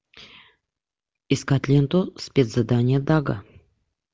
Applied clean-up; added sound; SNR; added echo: none; none; none; none.